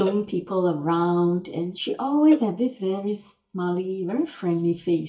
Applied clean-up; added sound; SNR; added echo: neural mask model DeepFilterNet 3.